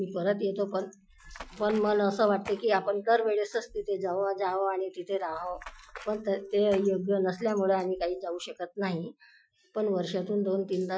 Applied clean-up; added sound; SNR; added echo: classical method Wiener filter.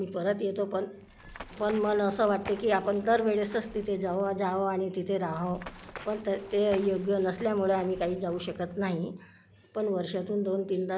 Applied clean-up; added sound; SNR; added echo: none; Run; 19 dB; none.